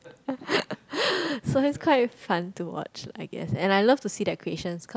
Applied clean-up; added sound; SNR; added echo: none; none; none; none.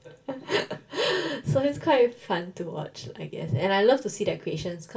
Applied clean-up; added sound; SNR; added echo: none; none; none; reverberation time 0.2 s.